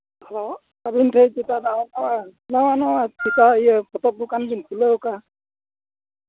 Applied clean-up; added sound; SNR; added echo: none; Wind instrument, woodwind instrument; 7 dB; none.